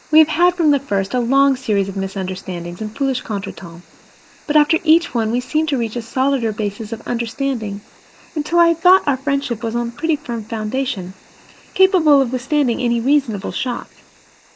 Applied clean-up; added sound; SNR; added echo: neural mask model Resemble Enhance denoiser.